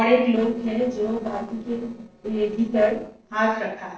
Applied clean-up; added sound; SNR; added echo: neural separator model SepFormer DNS4.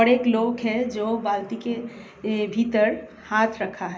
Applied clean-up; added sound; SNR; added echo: none; none; none; none.